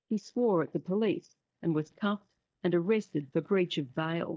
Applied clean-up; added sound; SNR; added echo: neural mask model DeepFilterNet 3.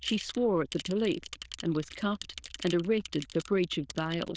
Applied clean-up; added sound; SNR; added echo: neural diffusion model UNIVERSE++.